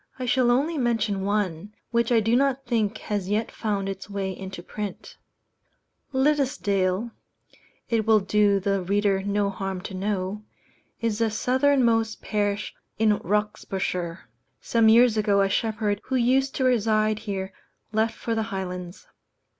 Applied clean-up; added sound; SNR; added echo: none; none; none; none.